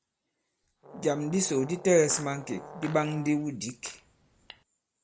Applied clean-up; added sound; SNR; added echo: none; Fart + Brass instrument; 16 dB; none.